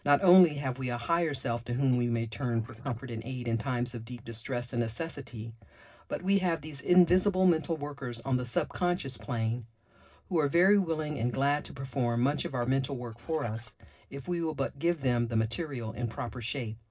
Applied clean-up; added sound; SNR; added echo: neural separator model SepFormer DNS4.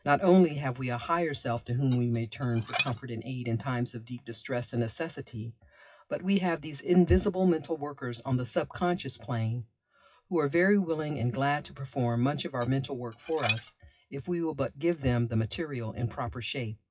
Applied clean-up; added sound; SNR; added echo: classical method WPE with log-MMSE.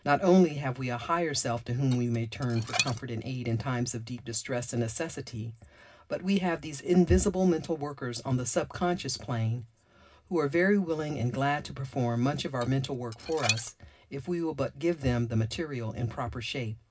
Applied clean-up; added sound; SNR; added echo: none; Dishes, pots, and pans; 7 dB; reverberation time 0.4 s.